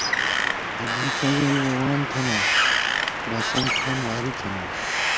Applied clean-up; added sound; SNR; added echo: none; Wind; -3 dB; none.